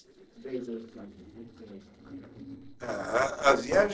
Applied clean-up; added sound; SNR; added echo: neural separator model SepFormer DNS4.